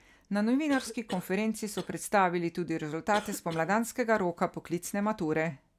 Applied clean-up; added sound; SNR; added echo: none; Cough; 18 dB; none.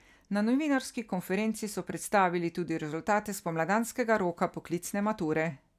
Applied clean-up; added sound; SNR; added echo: none; none; none; none.